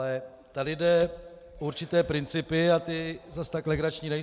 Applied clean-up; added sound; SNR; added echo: none; none; none; none.